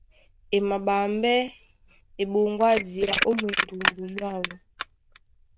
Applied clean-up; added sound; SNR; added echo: neural diffusion model UNIVERSE++.